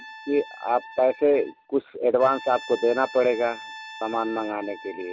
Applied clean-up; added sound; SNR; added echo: none; Brass instrument; 16 dB; none.